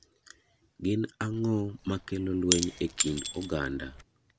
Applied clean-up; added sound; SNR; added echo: none; Shatter / Crushing; 3 dB; none.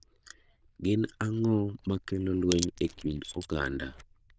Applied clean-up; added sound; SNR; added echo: neural diffusion model UNIVERSE++.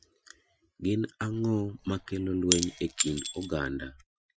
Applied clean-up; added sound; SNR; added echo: classical method Wiener filter.